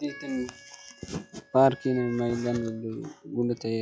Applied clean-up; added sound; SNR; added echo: classical method log-MMSE.